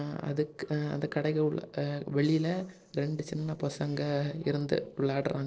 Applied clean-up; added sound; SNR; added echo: neural separator model SepFormer DNS4.